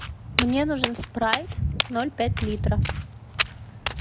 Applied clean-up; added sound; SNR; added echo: none; Walk, footsteps; -1 dB; none.